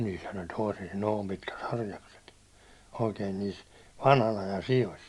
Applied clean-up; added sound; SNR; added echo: none; none; none; none.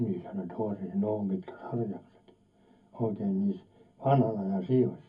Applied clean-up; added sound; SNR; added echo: none; none; none; reverberation time 0.3 s.